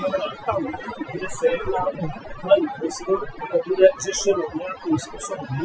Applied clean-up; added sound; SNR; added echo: classical method Wiener filter.